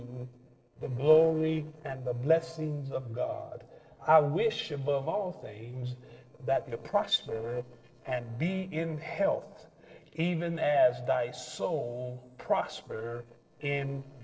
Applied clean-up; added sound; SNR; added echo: neural separator model SepFormer DNS4.